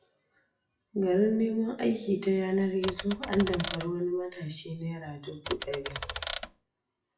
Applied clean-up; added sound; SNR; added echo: classical method WPE with log-MMSE.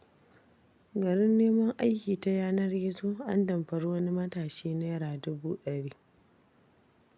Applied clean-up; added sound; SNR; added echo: none; none; none; none.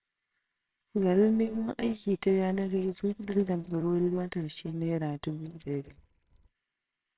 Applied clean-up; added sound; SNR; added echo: neural separator model SepFormer WHAMR!.